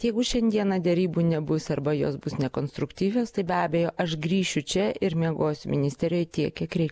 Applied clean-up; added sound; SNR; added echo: none; none; none; none.